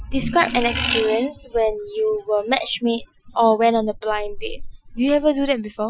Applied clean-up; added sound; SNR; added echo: classical method Wiener filter.